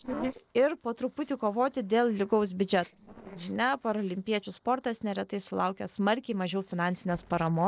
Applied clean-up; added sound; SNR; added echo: neural separator model SepFormer DNS4.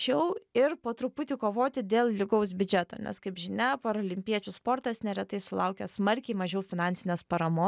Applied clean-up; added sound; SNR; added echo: none; none; none; none.